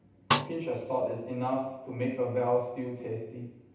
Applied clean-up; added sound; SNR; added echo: none; Snare drum; -1 dB; reverberation time 0.9 s.